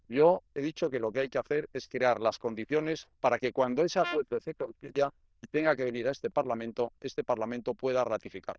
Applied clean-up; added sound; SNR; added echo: neural diffusion model UNIVERSE++.